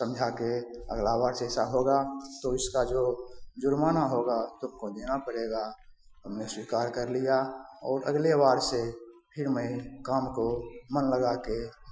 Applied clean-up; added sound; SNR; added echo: classical method Wiener filter.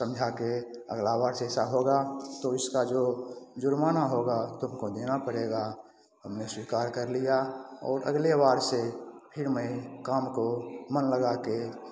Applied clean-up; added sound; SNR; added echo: none; none; none; none.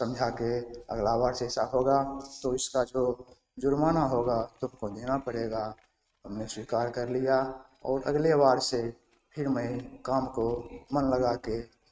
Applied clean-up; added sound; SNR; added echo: neural mask model RNNoise.